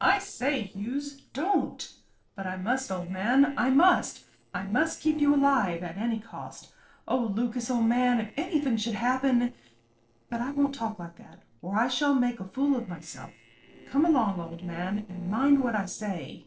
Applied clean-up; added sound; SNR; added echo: neural separator model SepFormer DNS4.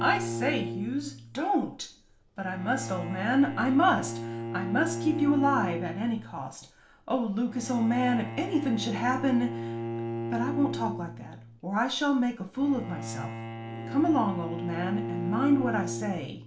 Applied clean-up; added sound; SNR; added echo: none; Bowed string instrument; 7 dB; reverberation time 0.4 s.